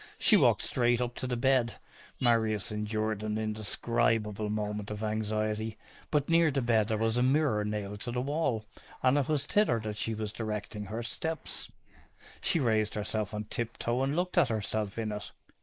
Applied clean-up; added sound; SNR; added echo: neural mask model Resemble Enhance denoiser.